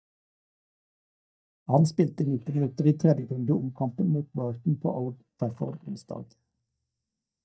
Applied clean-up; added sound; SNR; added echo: neural mask model DeepFilterNet 3.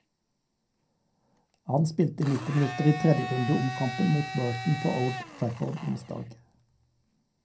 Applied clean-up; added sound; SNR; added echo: none; Domestic sounds, home sounds; 11 dB; reverberation time 0.2 s.